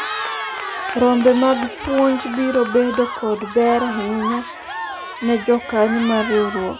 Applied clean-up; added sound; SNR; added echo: none; Cheering; 9 dB; none.